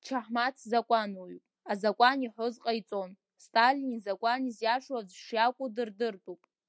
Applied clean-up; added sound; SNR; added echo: none; none; none; none.